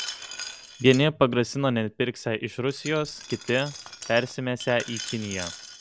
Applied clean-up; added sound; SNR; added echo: none; Glass; 14 dB; none.